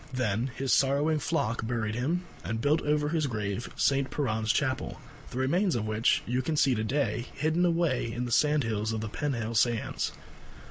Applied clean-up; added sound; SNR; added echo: none; none; none; none.